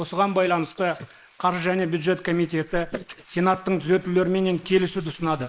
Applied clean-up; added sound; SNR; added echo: neural mask model Resemble Enhance denoiser.